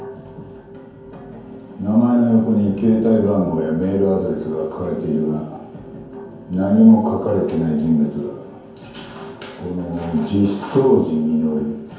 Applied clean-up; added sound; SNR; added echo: none; none; none; reverberation time 0.9 s.